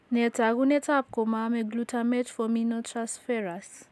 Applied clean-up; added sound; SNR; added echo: none; none; none; none.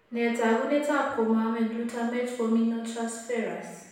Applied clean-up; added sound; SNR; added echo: none; none; none; reverberation time 0.9 s.